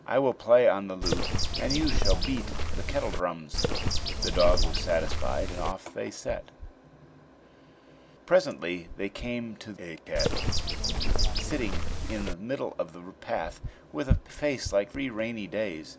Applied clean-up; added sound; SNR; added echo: none; Bird; -4 dB; none.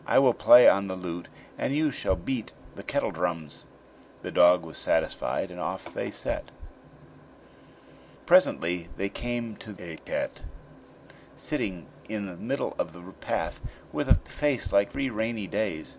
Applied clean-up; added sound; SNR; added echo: none; none; none; none.